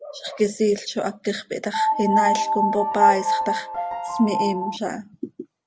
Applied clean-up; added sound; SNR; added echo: none; Piano; -3 dB; none.